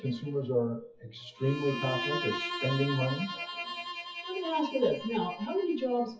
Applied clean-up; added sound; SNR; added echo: classical method WPE with log-MMSE.